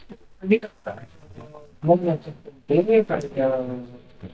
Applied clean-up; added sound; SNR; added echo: neural mask model DeepFilterNet 3.